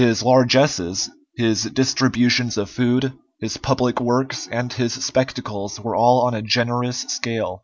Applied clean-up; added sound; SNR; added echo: none; none; none; none.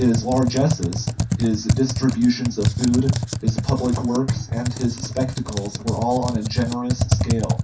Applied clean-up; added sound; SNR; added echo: none; Computer keyboard; 1 dB; reverberation time 0.3 s.